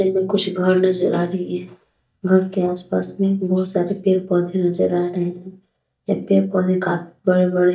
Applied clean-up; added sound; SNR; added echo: neural mask model DeepFilterNet 3.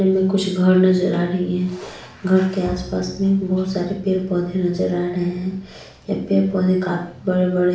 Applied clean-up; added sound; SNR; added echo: none; Bowed string instrument; 20 dB; reverberation time 0.5 s.